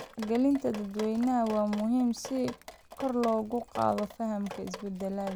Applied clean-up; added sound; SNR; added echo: none; Drip; 15 dB; none.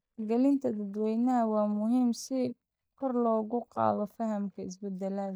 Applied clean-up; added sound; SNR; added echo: neural mask model DeepFilterNet 3.